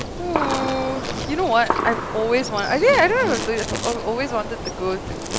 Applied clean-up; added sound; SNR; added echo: none; Insect + Gunshot, gunfire; 5 dB; none.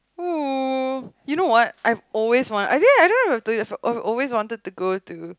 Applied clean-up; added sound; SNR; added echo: none; none; none; none.